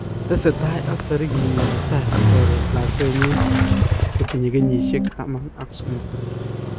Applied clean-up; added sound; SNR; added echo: none; Piano + Motorcycle; -3 dB; none.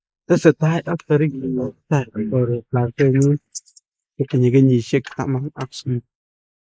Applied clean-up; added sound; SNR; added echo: neural mask model Resemble Enhance denoiser.